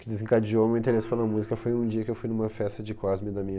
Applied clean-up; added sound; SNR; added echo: none; Gong; 16 dB; none.